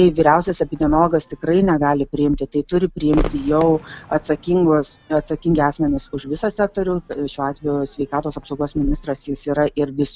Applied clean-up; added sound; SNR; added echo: none; Crowd / Fireworks; 19 dB; none.